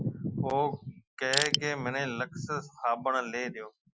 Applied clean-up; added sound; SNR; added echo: classical method Wiener filter.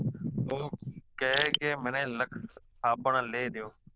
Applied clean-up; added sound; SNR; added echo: neural diffusion model UNIVERSE++.